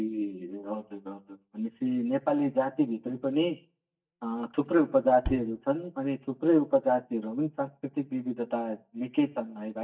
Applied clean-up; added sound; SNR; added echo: neural mask model DeepFilterNet 3.